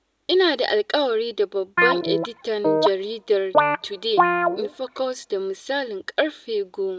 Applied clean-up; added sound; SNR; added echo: none; Guitar; -1 dB; none.